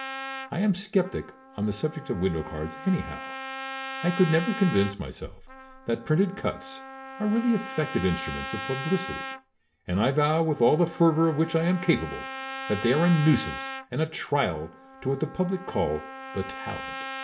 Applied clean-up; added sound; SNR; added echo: none; Trumpet; 11 dB; reverberation time 0.2 s.